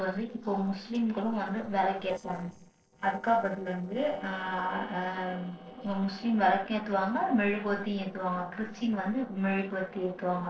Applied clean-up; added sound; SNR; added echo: neural separator model SepFormer DNS4.